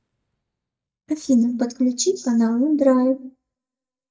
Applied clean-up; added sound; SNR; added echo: neural mask model DeepFilterNet 3.